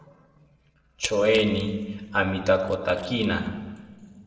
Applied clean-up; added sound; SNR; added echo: neural separator model SepFormer DNS4.